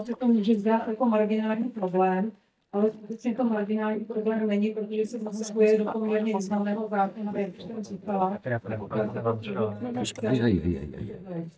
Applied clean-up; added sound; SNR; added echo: neural mask model DeepFilterNet 3.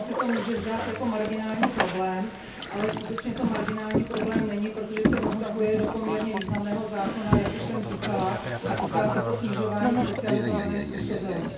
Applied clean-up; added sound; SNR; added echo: none; Boat, Water vehicle; 0 dB; reverberation time 0.3 s.